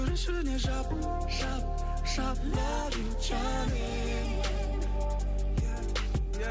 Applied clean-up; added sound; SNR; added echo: none; Bowed string instrument; 13 dB; none.